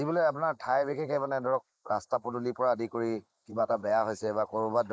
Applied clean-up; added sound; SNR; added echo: neural mask model Resemble Enhance denoiser.